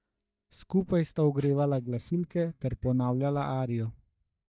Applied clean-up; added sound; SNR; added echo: neural mask model DeepFilterNet 3.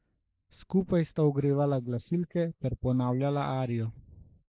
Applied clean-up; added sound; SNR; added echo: neural mask model Resemble Enhance denoiser.